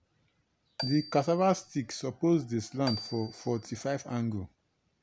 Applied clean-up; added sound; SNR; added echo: none; Marimba, xylophone; 11 dB; none.